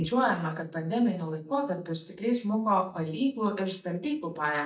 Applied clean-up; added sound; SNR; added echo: neural mask model DeepFilterNet 3.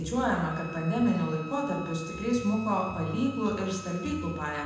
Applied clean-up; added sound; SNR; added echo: none; Wind instrument, woodwind instrument; 15 dB; reverberation time 1.0 s.